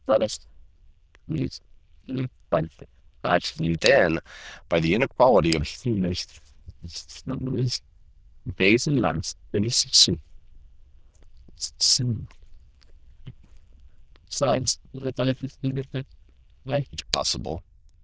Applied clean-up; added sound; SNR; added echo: neural diffusion model UNIVERSE++.